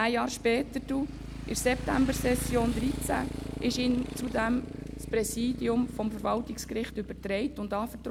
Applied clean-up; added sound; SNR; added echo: none; Motorcycle; 8 dB; none.